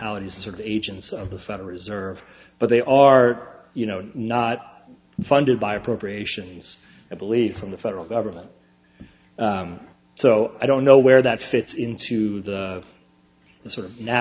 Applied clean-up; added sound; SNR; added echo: none; none; none; none.